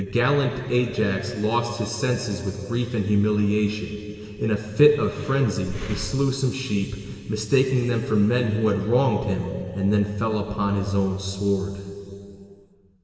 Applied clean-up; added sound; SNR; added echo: none; Breathing; 14 dB; reverberation time 2.8 s.